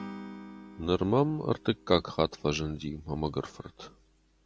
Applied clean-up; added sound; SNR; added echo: none; Acoustic guitar / Strum; 18 dB; none.